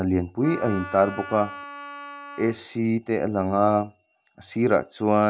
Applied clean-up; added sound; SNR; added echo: none; Wind instrument, woodwind instrument; 14 dB; none.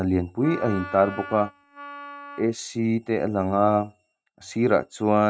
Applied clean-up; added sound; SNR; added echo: neural mask model RNNoise.